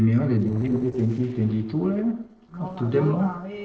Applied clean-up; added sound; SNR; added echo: neural separator model SepFormer DNS4.